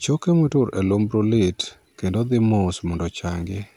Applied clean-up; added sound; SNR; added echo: none; none; none; none.